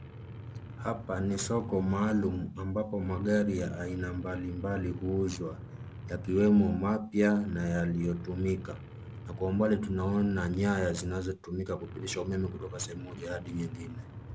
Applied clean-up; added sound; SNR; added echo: none; Truck; 13 dB; none.